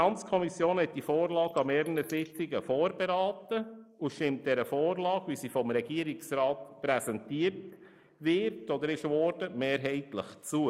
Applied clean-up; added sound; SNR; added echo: neural mask model Resemble Enhance denoiser.